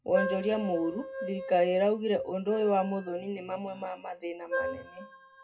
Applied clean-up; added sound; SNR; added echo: classical method WPE with log-MMSE.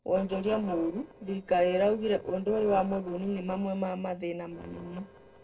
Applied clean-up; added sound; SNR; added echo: neural separator model SepFormer DNS4.